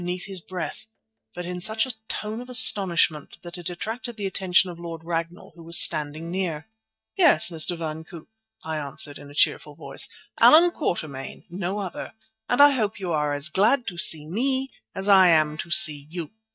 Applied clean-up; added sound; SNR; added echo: neural mask model DeepFilterNet 3.